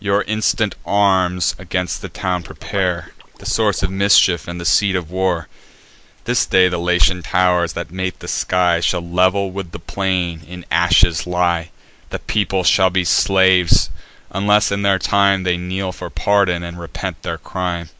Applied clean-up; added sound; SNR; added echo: neural mask model Resemble Enhance denoiser.